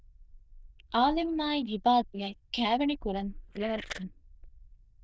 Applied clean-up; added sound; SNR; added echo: neural diffusion model UNIVERSE++.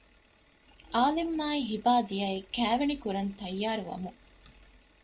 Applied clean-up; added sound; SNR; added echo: none; none; none; none.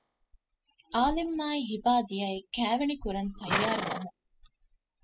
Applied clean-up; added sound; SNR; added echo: classical method spectral subtraction.